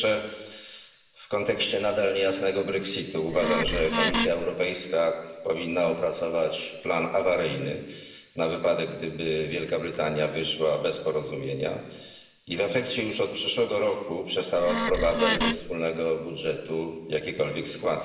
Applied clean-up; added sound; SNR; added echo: none; Wood; 0 dB; reverberation time 1.2 s.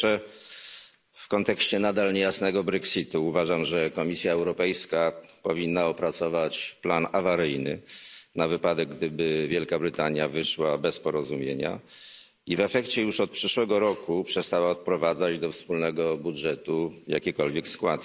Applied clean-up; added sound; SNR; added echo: none; none; none; none.